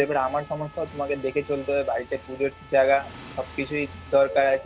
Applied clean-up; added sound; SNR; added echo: none; Trumpet + Motorcycle; 19 dB; none.